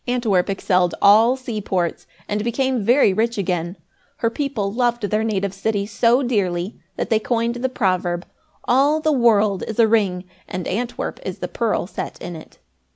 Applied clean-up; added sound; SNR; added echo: none; none; none; none.